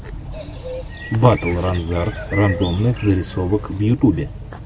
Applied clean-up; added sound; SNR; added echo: none; Bird; 13 dB; none.